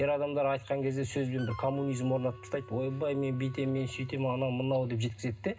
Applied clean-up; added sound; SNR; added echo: none; Wind instrument, woodwind instrument; 20 dB; reverberation time 0.2 s.